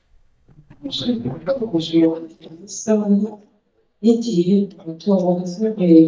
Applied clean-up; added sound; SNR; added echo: neural mask model DeepFilterNet 3.